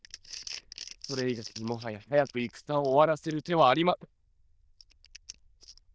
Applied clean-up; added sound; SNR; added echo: neural diffusion model UNIVERSE++.